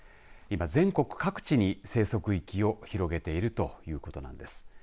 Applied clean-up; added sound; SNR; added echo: none; none; none; none.